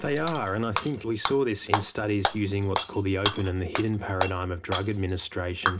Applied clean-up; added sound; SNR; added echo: none; Shatter / Hammer; 4 dB; reverberation time 0.3 s.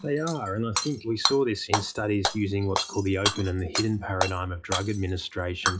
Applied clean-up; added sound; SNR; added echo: classical method WPE with log-MMSE.